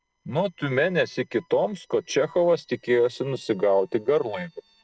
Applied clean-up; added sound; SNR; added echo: neural separator model SepFormer DNS4.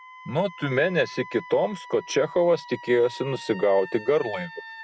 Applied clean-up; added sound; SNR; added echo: none; Wind instrument, woodwind instrument; 17 dB; none.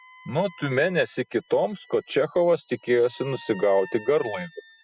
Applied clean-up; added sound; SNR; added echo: classical method spectral subtraction.